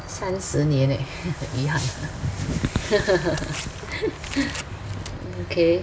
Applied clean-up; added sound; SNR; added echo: none; Tearing; 18 dB; none.